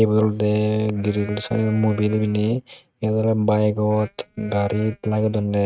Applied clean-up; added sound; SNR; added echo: neural mask model RNNoise.